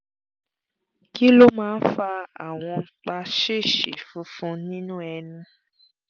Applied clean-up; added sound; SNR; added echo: none; none; none; none.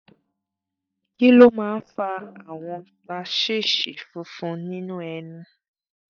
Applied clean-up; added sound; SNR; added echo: neural mask model DeepFilterNet 3.